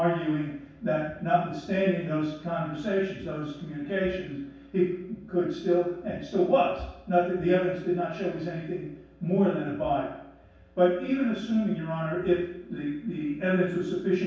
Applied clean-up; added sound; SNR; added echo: none; none; none; reverberation time 0.7 s.